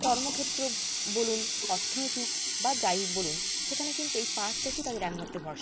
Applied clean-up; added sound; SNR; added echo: none; Water tap, faucet; -2 dB; none.